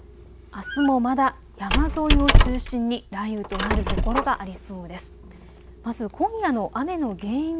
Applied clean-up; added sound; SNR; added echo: none; Squeak; -1 dB; none.